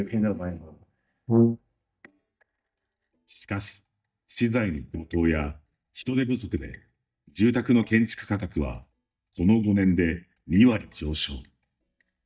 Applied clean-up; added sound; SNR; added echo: neural mask model DeepFilterNet 3.